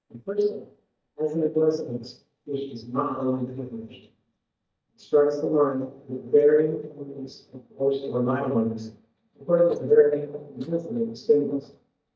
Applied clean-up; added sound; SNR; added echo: neural mask model DeepFilterNet 3.